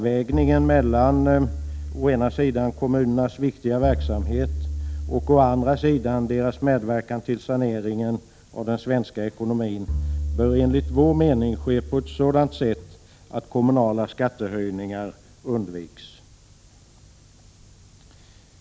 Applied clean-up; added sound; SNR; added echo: none; Bowed string instrument; 6 dB; none.